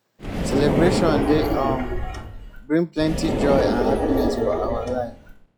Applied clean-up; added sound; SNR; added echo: classical method log-MMSE.